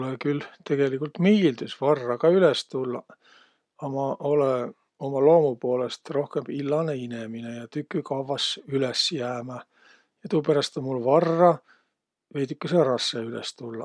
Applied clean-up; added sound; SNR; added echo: none; none; none; none.